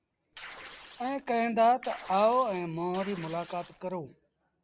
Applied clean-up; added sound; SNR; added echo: none; Tearing; 15 dB; none.